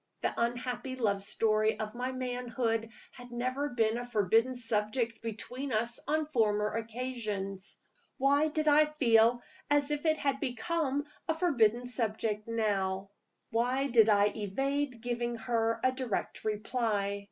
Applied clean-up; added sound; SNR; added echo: none; none; none; none.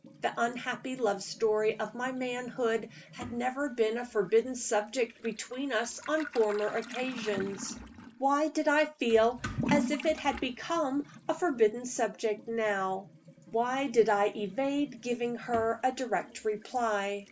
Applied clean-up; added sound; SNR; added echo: none; Toilet flush / Liquid; 13 dB; none.